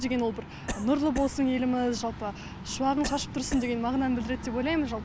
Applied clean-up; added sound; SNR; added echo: none; Cough; 11 dB; none.